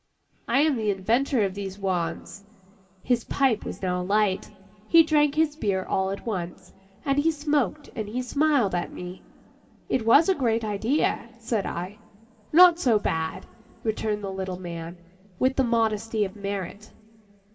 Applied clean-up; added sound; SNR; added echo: none; none; none; reverberation time 2.1 s.